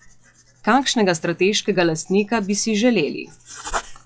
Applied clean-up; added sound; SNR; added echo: classical method log-MMSE.